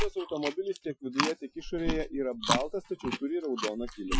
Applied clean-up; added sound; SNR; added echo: classical method Wiener filter.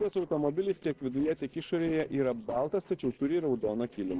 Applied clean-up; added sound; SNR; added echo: neural separator model SepFormer DNS4.